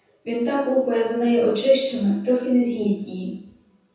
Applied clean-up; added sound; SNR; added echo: none; none; none; reverberation time 0.6 s.